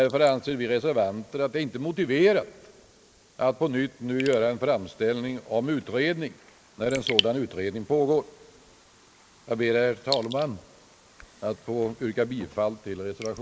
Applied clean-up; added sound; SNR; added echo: neural mask model Resemble Enhance denoiser.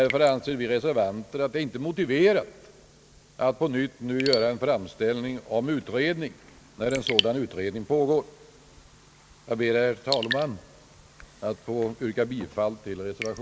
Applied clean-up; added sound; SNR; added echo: none; Raindrop / Drip; 12 dB; none.